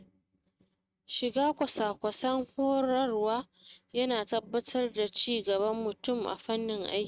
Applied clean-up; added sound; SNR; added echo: neural mask model RNNoise.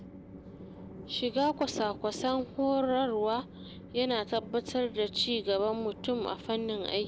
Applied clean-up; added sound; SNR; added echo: none; Train; 15 dB; none.